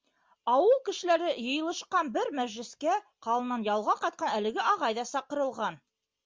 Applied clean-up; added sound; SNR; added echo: none; none; none; none.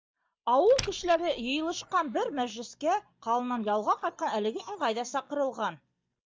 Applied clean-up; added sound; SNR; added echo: neural mask model DeepFilterNet 3.